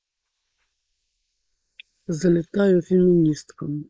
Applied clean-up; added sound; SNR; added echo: neural mask model Resemble Enhance denoiser.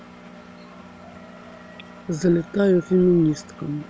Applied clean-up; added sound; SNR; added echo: none; Engine; 20 dB; none.